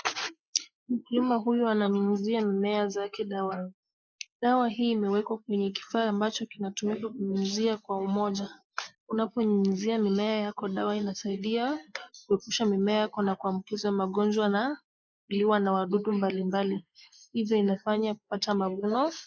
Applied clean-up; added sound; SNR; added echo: neural mask model Resemble Enhance denoiser.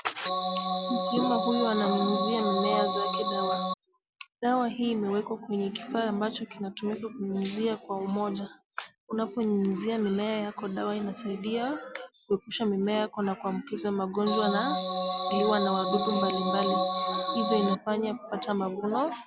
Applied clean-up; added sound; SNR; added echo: none; Organ; -1 dB; none.